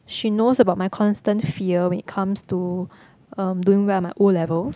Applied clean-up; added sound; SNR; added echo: none; none; none; none.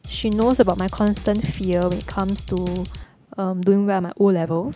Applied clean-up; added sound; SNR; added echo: none; Drum kit; 13 dB; none.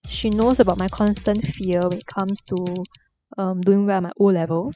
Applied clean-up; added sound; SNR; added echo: classical method spectral subtraction.